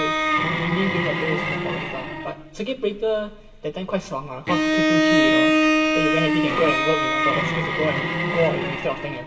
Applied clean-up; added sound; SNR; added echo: none; Bowed string instrument; -4 dB; reverberation time 0.7 s.